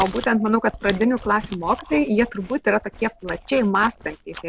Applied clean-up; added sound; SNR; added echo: none; Chewing, mastication; 15 dB; none.